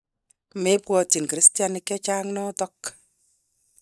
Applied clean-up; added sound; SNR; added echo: neural mask model DeepFilterNet 3.